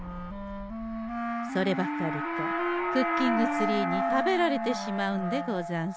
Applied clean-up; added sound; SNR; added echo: none; Wind instrument, woodwind instrument; 5 dB; none.